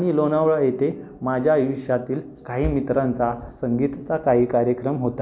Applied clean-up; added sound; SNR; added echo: none; none; none; none.